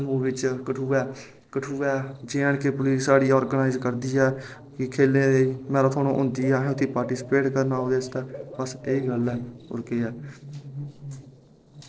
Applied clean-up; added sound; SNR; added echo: neural separator model SepFormer DNS4.